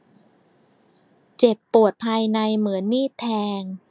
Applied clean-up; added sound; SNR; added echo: none; none; none; none.